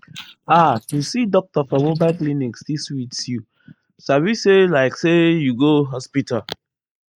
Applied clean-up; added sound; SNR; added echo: neural mask model Resemble Enhance denoiser.